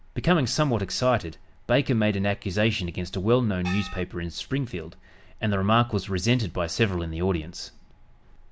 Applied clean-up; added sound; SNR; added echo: none; Gong; 11 dB; none.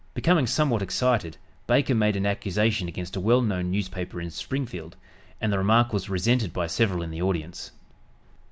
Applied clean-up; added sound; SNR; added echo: none; none; none; none.